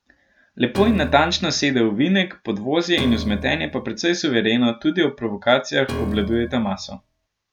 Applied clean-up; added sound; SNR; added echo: none; Piano; 11 dB; none.